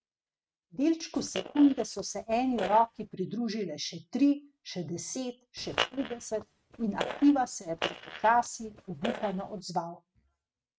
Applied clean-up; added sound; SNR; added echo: neural mask model RNNoise.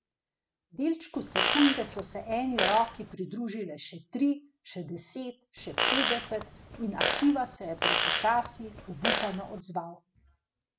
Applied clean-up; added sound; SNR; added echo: none; Fart; -1 dB; none.